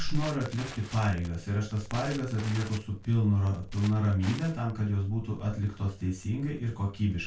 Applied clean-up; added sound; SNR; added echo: none; Crackle; 17 dB; reverberation time 0.2 s.